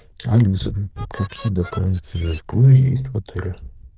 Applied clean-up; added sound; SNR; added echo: neural diffusion model UNIVERSE++.